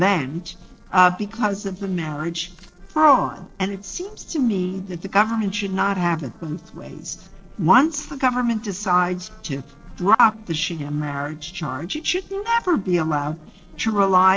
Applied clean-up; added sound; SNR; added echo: neural separator model SepFormer DNS4.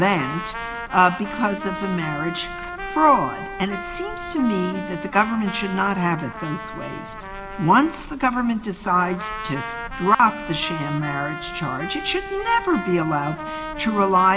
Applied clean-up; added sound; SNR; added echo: none; Trumpet; 10 dB; none.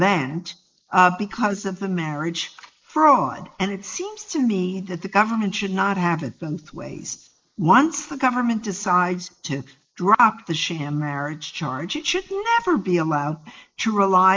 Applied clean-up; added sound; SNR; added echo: neural mask model Resemble Enhance denoiser.